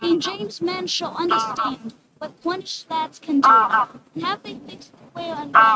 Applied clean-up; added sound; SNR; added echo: neural mask model RNNoise.